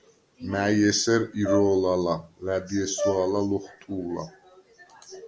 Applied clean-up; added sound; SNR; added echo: none; Brass instrument; 7 dB; none.